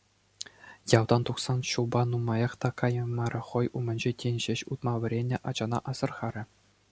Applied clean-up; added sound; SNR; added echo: none; none; none; none.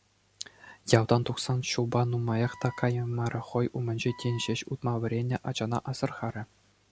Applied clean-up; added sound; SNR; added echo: none; Wind instrument, woodwind instrument; 20 dB; none.